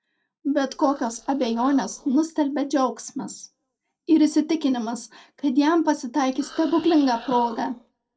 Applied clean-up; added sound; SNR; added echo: neural separator model SepFormer DNS4.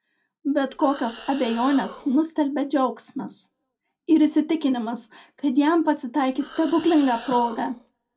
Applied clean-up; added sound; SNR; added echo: none; Animal; 17 dB; reverberation time 0.3 s.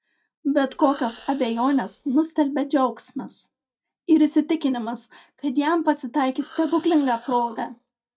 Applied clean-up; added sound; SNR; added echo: neural mask model DeepFilterNet 3.